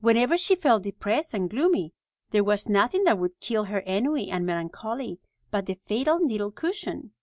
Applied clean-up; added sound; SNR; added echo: none; none; none; none.